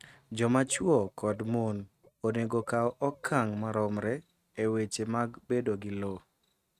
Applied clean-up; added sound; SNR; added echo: neural mask model RNNoise.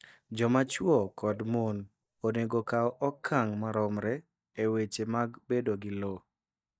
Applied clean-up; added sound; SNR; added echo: neural mask model DeepFilterNet 3.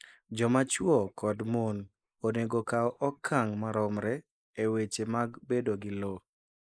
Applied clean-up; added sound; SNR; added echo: neural mask model Resemble Enhance denoiser.